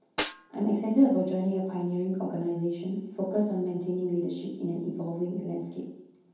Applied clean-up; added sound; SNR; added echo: none; Snare drum; 11 dB; reverberation time 0.9 s.